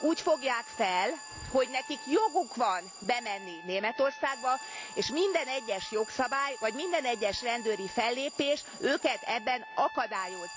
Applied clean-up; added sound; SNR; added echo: none; Alarm + Trumpet; 14 dB; none.